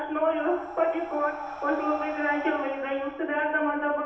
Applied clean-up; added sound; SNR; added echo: none; Breathing; 13 dB; reverberation time 0.8 s.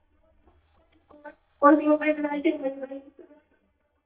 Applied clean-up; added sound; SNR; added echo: neural mask model DeepFilterNet 3.